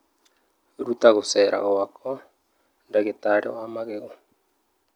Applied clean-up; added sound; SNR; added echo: none; none; none; none.